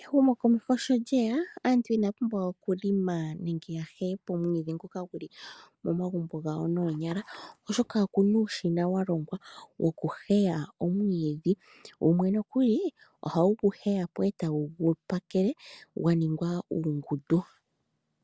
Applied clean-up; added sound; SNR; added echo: none; none; none; none.